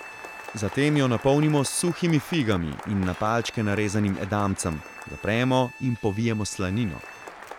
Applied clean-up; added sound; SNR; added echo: none; Bowed string instrument + Applause; 16 dB; none.